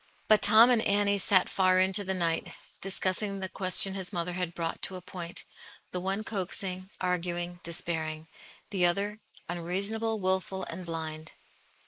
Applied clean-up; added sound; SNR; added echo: neural mask model Resemble Enhance denoiser.